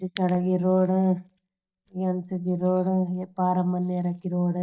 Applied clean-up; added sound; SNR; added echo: neural mask model DeepFilterNet 3.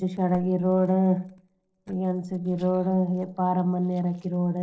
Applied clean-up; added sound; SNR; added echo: neural separator model SepFormer DNS4.